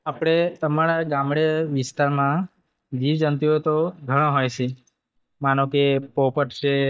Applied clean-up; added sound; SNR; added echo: neural mask model DeepFilterNet 3.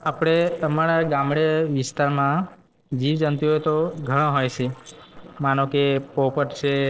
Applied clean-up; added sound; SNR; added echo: neural separator model SepFormer DNS4.